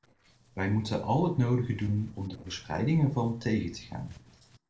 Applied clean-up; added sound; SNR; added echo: neural separator model SepFormer DNS4.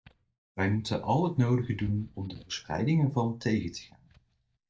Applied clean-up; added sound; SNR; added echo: neural mask model DeepFilterNet 3.